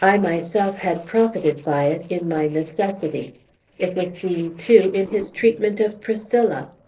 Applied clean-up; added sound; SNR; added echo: neural separator model SepFormer DNS4.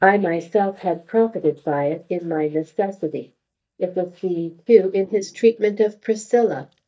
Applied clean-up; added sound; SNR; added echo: neural mask model DeepFilterNet 3.